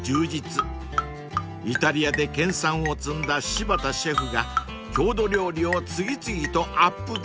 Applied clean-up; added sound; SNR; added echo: none; Marimba, xylophone; 8 dB; none.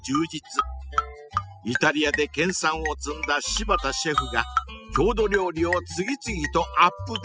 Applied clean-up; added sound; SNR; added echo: classical method spectral subtraction.